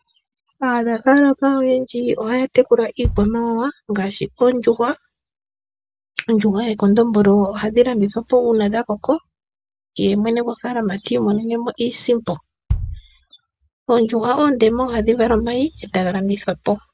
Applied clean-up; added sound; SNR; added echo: none; Bass drum; 10 dB; none.